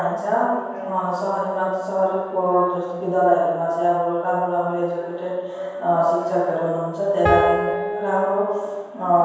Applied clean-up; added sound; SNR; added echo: none; Piano; 2 dB; reverberation time 1.2 s.